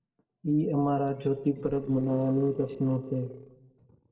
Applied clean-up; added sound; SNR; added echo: neural separator model SepFormer DNS4.